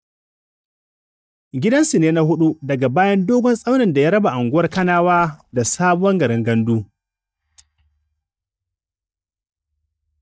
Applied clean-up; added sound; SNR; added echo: neural mask model DeepFilterNet 3.